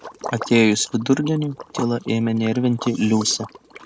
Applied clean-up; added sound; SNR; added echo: none; Liquid; 16 dB; none.